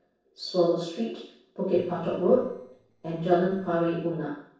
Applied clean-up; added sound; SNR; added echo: neural separator model SepFormer DNS4.